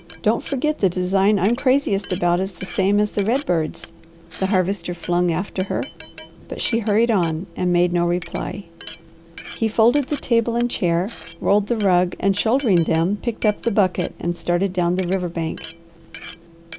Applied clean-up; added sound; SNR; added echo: none; Glass; 18 dB; none.